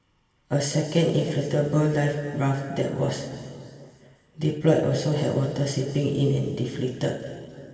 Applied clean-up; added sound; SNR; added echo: none; none; none; reverberation time 2.6 s.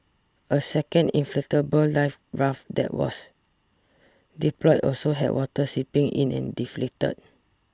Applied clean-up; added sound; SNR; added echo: none; none; none; none.